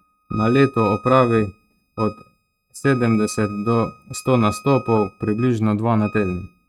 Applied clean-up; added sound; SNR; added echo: neural mask model RNNoise.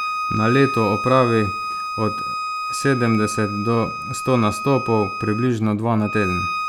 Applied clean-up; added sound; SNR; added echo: none; Bowed string instrument; 6 dB; none.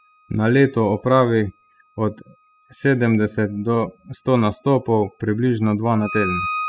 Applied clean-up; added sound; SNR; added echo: classical method spectral subtraction.